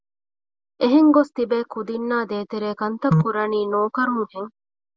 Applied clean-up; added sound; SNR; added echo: none; none; none; none.